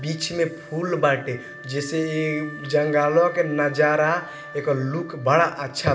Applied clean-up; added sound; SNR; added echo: none; Wind instrument, woodwind instrument; 17 dB; reverberation time 2.6 s.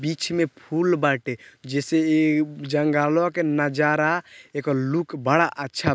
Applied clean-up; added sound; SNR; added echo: none; none; none; none.